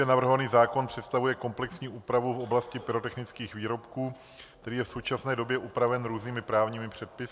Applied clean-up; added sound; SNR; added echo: none; none; none; none.